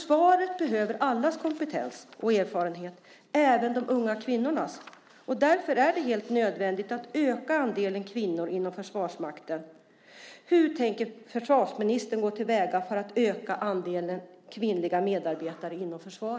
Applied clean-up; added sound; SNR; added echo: none; none; none; none.